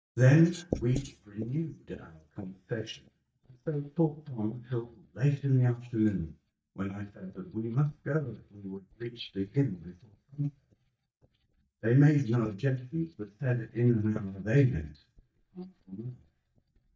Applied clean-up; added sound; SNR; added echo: neural mask model DeepFilterNet 3.